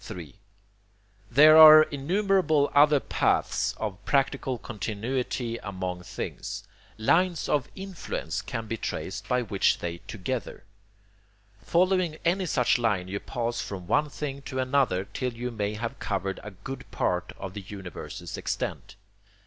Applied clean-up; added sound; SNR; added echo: none; none; none; none.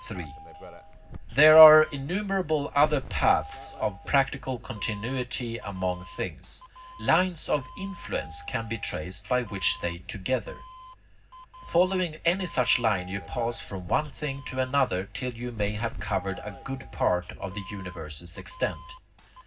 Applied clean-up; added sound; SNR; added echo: none; Doorbell; 16 dB; reverberation time 0.4 s.